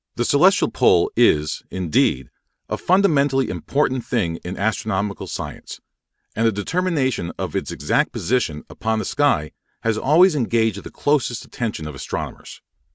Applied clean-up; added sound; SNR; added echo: none; none; none; none.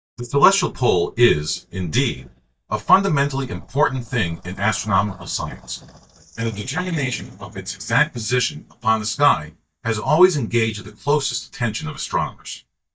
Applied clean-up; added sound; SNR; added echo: neural mask model DeepFilterNet 3.